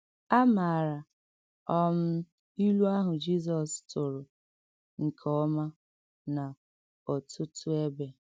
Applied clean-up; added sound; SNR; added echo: none; none; none; none.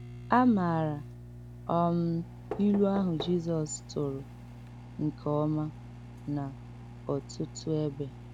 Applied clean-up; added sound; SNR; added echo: none; Microwave oven + Knock; 13 dB; none.